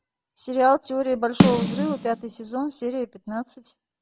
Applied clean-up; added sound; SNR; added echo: none; Snare drum; -1 dB; none.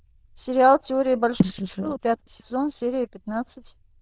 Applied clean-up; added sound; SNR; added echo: neural diffusion model UNIVERSE++.